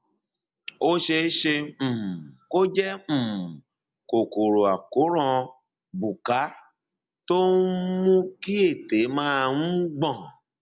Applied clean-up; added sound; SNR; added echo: none; none; none; none.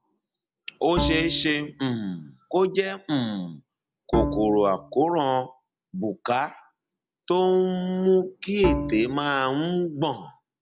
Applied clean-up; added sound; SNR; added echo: none; Bowed string instrument; 6 dB; none.